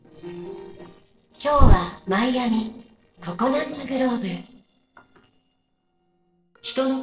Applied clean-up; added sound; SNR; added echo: neural separator model SepFormer DNS4.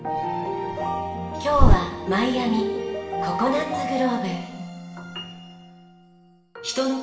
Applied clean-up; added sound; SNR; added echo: none; Bird; -3 dB; reverberation time 1.1 s.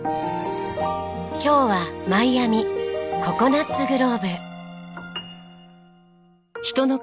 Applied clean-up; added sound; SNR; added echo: none; none; none; none.